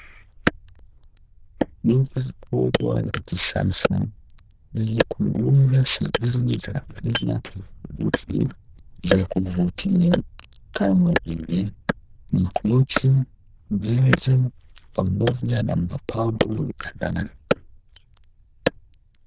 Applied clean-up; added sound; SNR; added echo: neural diffusion model UNIVERSE++.